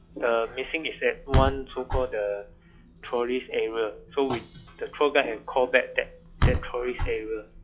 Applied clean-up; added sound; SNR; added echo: classical method log-MMSE.